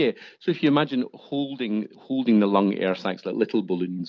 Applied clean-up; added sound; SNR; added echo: none; none; none; none.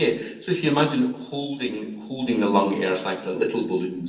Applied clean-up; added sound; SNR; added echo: none; none; none; reverberation time 0.7 s.